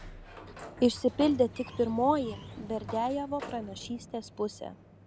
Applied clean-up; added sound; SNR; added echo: none; Sliding door; 14 dB; none.